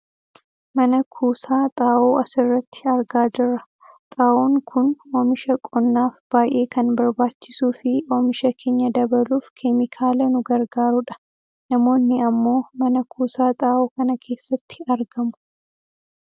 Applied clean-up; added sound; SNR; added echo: none; none; none; none.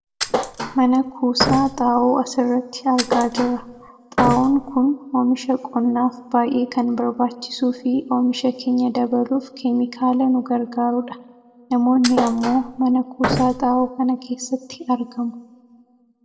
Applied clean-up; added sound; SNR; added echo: none; Thump, thud; 6 dB; reverberation time 0.8 s.